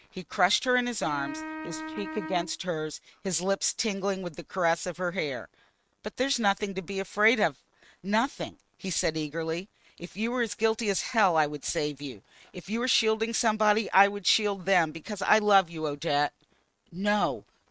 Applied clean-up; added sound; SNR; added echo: neural mask model RNNoise.